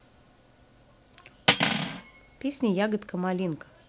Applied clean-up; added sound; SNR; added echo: none; Cutlery, silverware; -3 dB; none.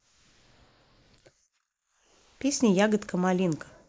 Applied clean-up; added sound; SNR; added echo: neural mask model Resemble Enhance denoiser.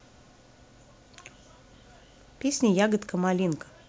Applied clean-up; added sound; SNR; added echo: none; none; none; none.